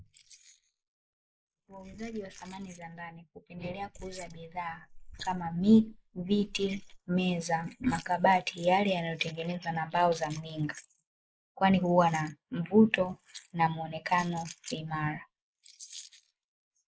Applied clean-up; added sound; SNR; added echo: neural mask model Resemble Enhance denoiser.